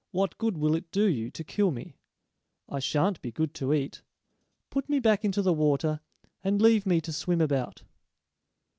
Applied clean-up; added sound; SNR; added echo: none; none; none; none.